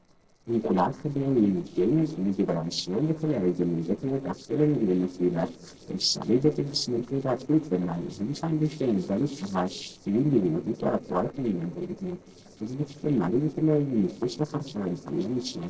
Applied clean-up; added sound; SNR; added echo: neural separator model SepFormer DNS4.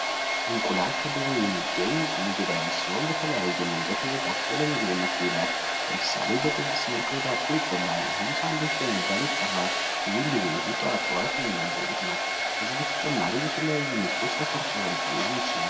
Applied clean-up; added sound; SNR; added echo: none; Domestic sounds, home sounds; -3 dB; reverberation time 0.6 s.